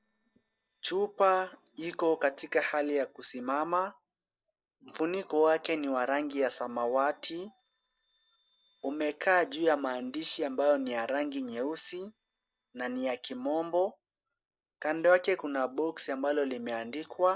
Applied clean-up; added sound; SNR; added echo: neural separator model SepFormer DNS4.